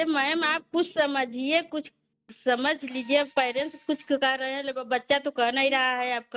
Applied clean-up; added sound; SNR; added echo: neural mask model RNNoise.